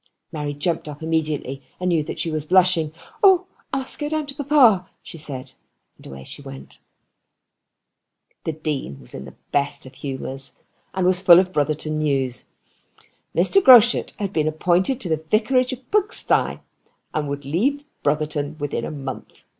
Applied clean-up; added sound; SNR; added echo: none; none; none; none.